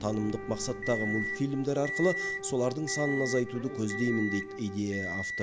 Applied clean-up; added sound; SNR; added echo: none; Microwave oven + Wind instrument, woodwind instrument; 6 dB; none.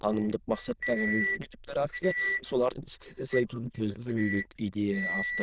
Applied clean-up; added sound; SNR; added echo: neural diffusion model UNIVERSE++.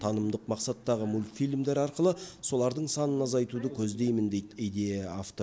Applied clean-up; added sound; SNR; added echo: none; none; none; none.